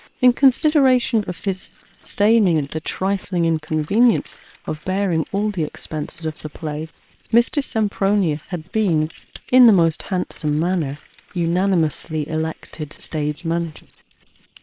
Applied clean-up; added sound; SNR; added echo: neural separator model SepFormer WHAM!.